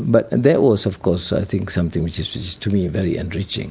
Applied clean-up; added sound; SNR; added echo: none; none; none; none.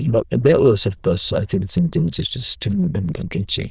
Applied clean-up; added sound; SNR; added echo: neural diffusion model UNIVERSE++.